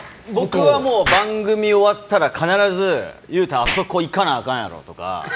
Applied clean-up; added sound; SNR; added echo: none; Explosion; 11 dB; none.